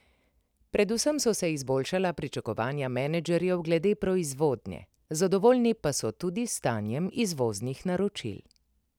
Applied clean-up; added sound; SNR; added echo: none; none; none; none.